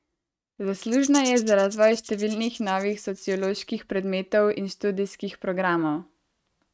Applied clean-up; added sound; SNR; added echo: neural mask model RNNoise.